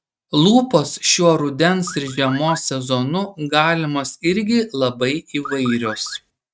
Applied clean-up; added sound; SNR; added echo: neural mask model RNNoise.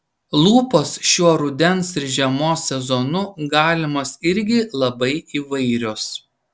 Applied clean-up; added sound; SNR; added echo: none; none; none; none.